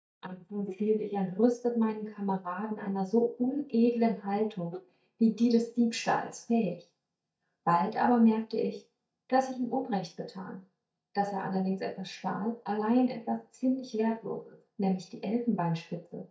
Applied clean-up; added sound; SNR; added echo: neural mask model DeepFilterNet 3.